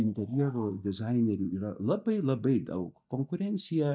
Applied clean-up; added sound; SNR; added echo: neural mask model DeepFilterNet 3.